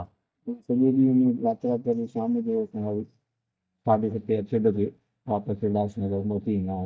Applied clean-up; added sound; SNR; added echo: neural mask model DeepFilterNet 3.